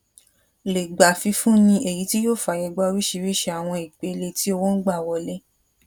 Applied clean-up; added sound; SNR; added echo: none; none; none; none.